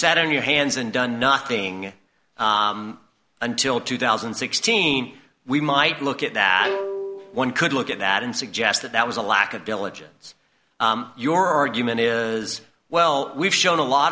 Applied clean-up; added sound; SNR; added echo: none; Bowed string instrument; 10 dB; none.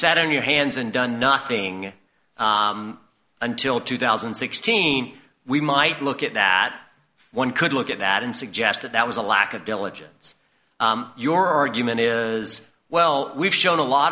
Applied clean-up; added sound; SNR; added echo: none; none; none; none.